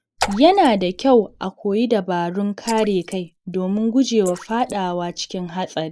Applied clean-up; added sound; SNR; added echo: neural mask model Resemble Enhance denoiser.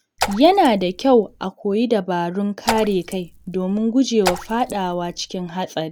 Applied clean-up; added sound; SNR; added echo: none; Raindrop / Splash, splatter; 11 dB; none.